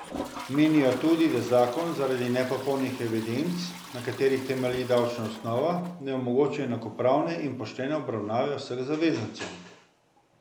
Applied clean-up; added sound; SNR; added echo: none; Toilet flush; 17 dB; none.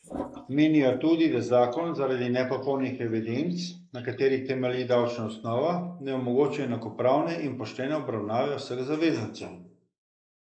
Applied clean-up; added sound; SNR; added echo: neural mask model Resemble Enhance denoiser.